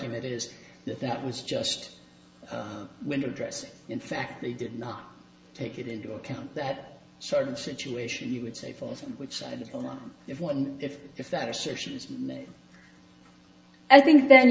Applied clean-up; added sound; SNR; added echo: none; none; none; reverberation time 1.8 s.